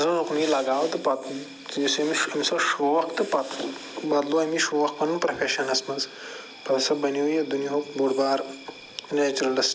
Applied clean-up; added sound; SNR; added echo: none; none; none; none.